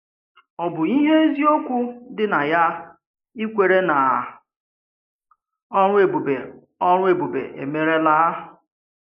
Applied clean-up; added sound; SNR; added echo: neural mask model Resemble Enhance denoiser.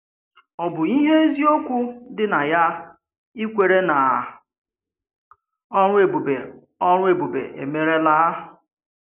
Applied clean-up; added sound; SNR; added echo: none; none; none; none.